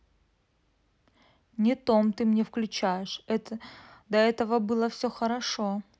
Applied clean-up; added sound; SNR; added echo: none; none; none; none.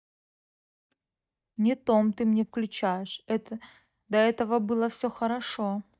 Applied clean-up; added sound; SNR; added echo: neural mask model DeepFilterNet 3.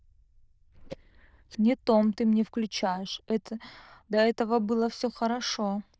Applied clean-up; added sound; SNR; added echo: neural diffusion model UNIVERSE++.